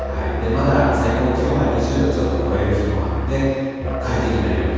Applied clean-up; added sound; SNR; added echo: none; Musical instrument; 3 dB; reverberation time 2.1 s.